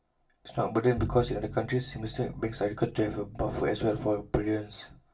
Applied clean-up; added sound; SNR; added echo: none; Bowed string instrument; 11 dB; reverberation time 0.2 s.